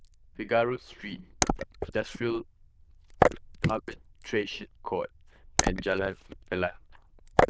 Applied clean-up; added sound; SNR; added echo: neural diffusion model UNIVERSE++.